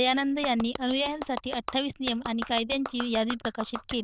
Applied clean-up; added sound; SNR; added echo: neural diffusion model UNIVERSE++.